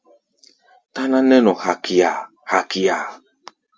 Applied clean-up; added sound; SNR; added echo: none; none; none; none.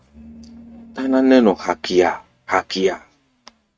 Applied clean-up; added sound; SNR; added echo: neural mask model RNNoise.